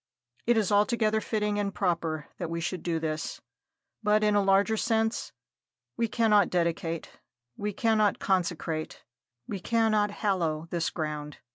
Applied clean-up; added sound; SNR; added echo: none; none; none; none.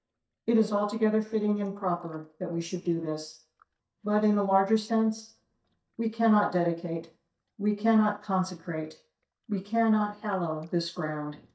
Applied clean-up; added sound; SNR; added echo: neural mask model DeepFilterNet 3.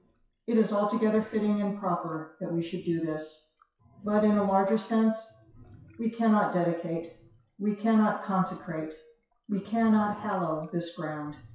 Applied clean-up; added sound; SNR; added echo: classical method WPE with log-MMSE.